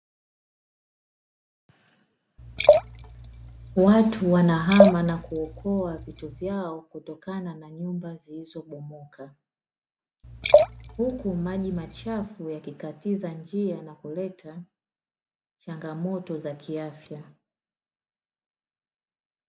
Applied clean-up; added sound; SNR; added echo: none; Liquid; -4 dB; none.